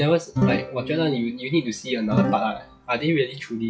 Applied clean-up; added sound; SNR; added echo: classical method WPE with log-MMSE.